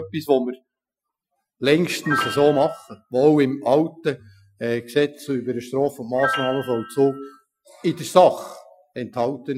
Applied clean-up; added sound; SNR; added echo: classical method Wiener filter.